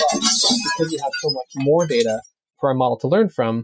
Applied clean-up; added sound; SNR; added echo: classical method Wiener filter.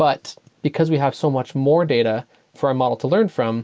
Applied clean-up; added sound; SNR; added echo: none; none; none; none.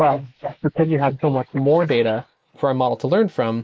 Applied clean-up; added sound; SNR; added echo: neural mask model Resemble Enhance denoiser.